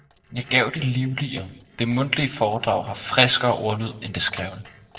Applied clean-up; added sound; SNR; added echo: neural separator model SepFormer DNS4.